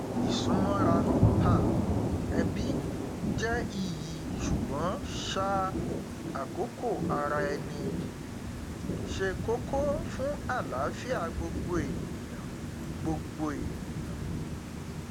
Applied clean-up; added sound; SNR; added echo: none; Thunder / Rain; -4 dB; none.